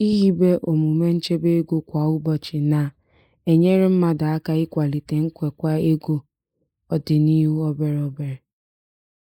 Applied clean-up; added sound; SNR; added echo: neural mask model Resemble Enhance denoiser.